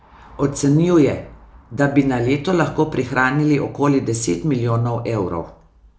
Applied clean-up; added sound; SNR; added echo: none; none; none; none.